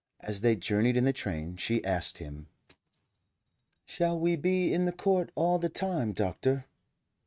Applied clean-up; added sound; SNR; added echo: neural mask model RNNoise.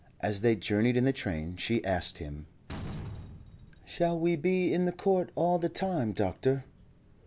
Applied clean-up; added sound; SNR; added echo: none; Slam; 19 dB; none.